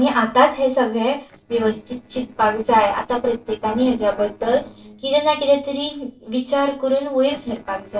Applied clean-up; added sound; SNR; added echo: neural separator model SepFormer DNS4.